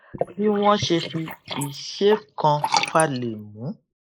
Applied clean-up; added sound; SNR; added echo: neural mask model Resemble Enhance denoiser.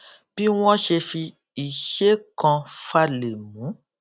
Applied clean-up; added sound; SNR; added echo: none; none; none; none.